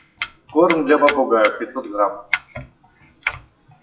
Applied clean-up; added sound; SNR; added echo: classical method WPE with log-MMSE.